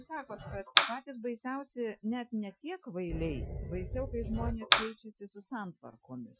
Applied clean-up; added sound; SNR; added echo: classical method Wiener filter.